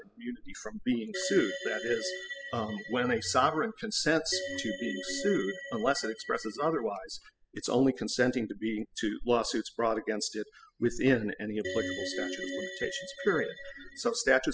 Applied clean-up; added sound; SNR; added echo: classical method spectral subtraction.